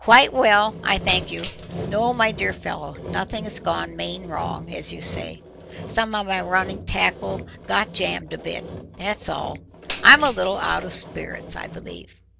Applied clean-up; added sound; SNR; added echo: none; Shatter + Sawing; 13 dB; none.